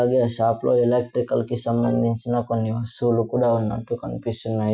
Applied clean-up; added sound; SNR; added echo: classical method Wiener filter.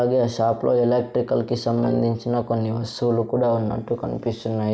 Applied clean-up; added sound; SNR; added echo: none; Bowed string instrument; 20 dB; none.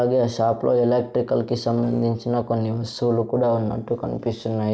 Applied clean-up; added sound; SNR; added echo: neural separator model SepFormer DNS4.